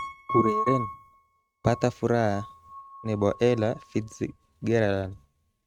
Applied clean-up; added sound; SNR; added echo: neural mask model RNNoise.